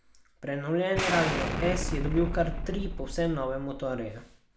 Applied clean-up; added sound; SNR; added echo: none; Explosion; 2 dB; none.